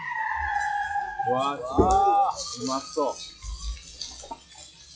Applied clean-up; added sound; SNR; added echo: classical method log-MMSE.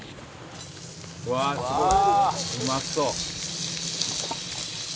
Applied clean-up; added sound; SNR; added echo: none; none; none; none.